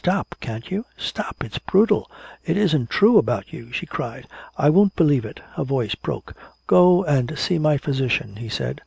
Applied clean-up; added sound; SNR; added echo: none; none; none; none.